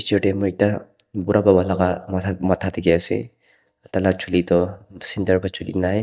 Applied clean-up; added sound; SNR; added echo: neural mask model DeepFilterNet 3.